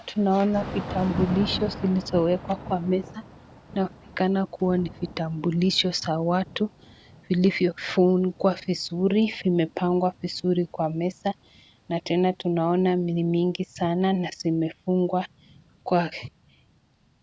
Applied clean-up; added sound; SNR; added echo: none; Thunder / Rain; 15 dB; none.